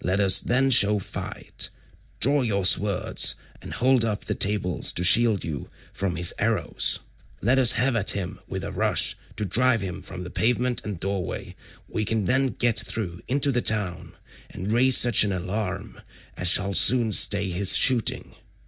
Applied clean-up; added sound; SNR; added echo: none; none; none; none.